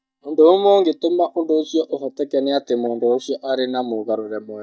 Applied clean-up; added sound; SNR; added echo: neural mask model DeepFilterNet 3.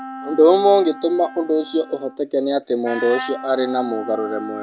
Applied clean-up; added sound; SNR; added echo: none; Wind instrument, woodwind instrument; 14 dB; none.